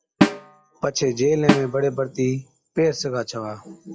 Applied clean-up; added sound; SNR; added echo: classical method log-MMSE.